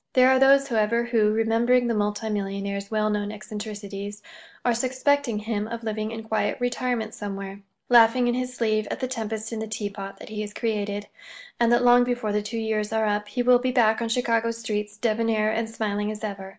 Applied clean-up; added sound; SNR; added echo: none; none; none; none.